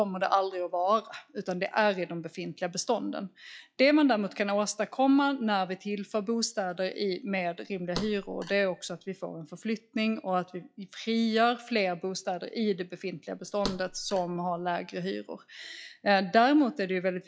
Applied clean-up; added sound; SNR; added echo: classical method log-MMSE.